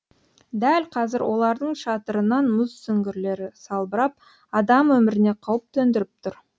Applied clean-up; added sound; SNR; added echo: none; none; none; none.